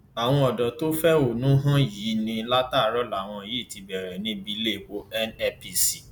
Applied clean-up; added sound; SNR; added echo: none; none; none; none.